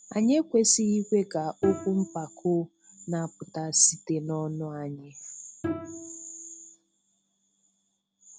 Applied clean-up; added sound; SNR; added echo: none; Bowed string instrument; 11 dB; none.